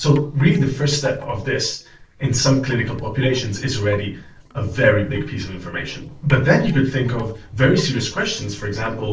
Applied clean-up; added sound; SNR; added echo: neural separator model SepFormer DNS4.